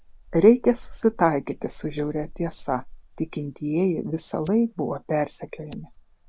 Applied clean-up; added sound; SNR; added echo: none; Fire; 18 dB; none.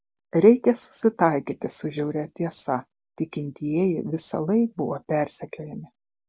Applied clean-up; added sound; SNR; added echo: none; none; none; none.